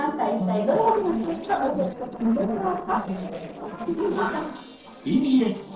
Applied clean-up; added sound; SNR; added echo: neural separator model SepFormer DNS4.